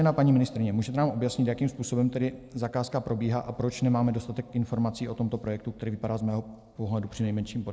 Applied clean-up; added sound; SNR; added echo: none; none; none; none.